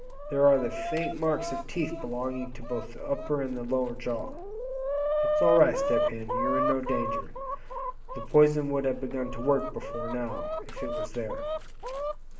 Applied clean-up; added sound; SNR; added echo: none; Chicken, rooster; 4 dB; reverberation time 0.8 s.